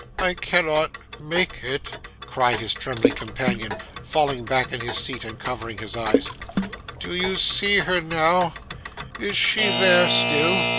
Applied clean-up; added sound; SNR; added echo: none; Water / Splash, splatter + Alarm / Clock; 5 dB; none.